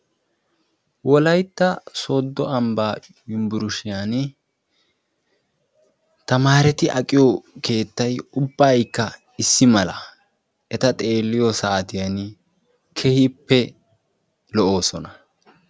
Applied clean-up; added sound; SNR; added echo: none; none; none; none.